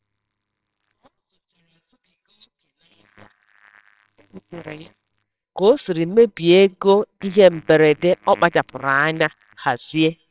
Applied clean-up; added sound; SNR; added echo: neural separator model SepFormer WHAMR!.